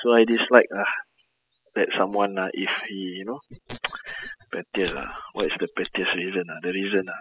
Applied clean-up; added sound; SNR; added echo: classical method spectral subtraction.